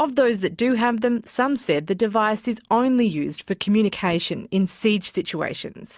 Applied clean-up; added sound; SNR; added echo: none; none; none; none.